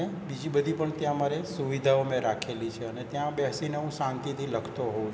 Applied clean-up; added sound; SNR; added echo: none; none; none; none.